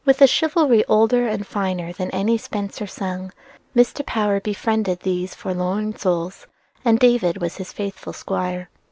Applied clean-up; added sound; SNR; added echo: none; none; none; none.